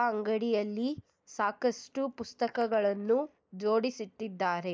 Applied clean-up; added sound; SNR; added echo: neural mask model Resemble Enhance denoiser.